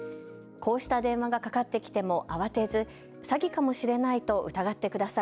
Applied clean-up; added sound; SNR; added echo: none; none; none; none.